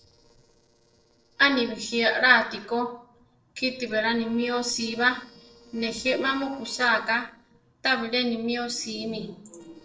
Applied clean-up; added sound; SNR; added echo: neural separator model SepFormer DNS4.